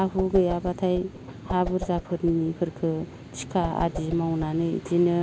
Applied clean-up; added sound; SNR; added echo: none; Whoosh, swoosh, swish; 11 dB; none.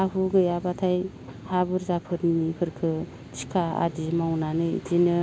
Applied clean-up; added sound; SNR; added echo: none; none; none; none.